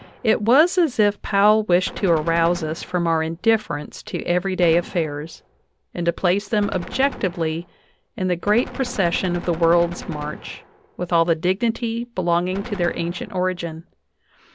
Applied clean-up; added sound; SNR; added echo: none; Gunshot, gunfire; 17 dB; none.